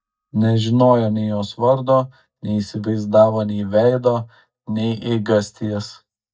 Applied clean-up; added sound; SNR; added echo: neural mask model DeepFilterNet 3.